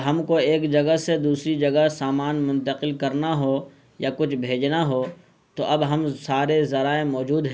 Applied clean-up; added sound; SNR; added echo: none; none; none; none.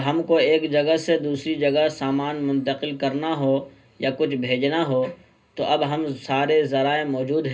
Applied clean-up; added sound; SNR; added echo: none; none; none; reverberation time 0.2 s.